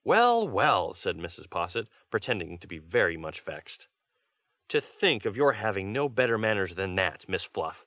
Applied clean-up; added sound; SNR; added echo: none; none; none; none.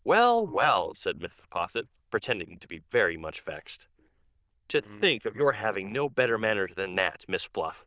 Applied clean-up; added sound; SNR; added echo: neural diffusion model UNIVERSE++.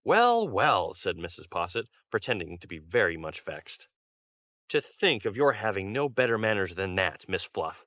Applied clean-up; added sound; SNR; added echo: neural mask model Resemble Enhance denoiser.